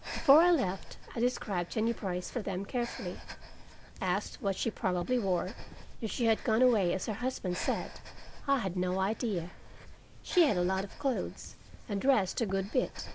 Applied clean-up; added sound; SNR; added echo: none; Breathing; 13 dB; none.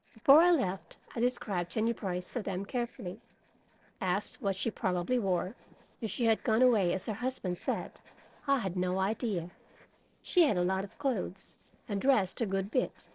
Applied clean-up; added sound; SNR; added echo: neural separator model SepFormer DNS4.